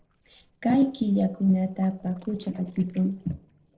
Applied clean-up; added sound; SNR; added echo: neural separator model SepFormer DNS4.